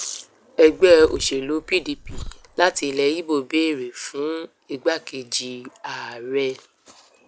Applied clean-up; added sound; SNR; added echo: none; Zipper (clothing); 15 dB; none.